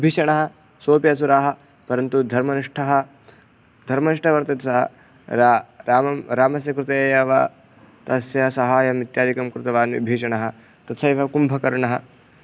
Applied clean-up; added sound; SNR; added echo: none; none; none; none.